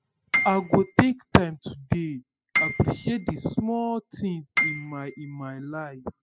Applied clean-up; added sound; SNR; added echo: classical method spectral subtraction.